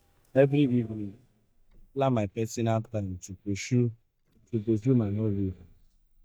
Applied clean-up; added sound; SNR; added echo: neural mask model DeepFilterNet 3.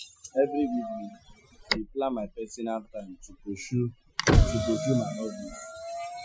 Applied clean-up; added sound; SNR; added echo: classical method Wiener filter.